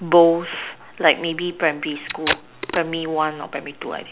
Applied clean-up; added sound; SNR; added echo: none; Packing tape, duct tape; 6 dB; none.